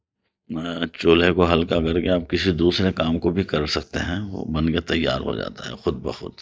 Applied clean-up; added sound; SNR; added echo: neural mask model DeepFilterNet 3.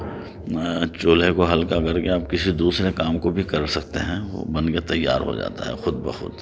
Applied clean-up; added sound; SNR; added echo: none; Bowed string instrument; 17 dB; none.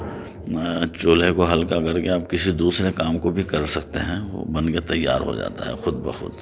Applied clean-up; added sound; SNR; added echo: none; none; none; none.